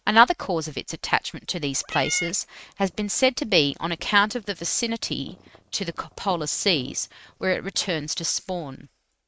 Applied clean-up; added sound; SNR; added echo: neural mask model RNNoise.